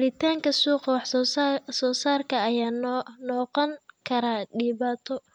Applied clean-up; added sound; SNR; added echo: none; none; none; none.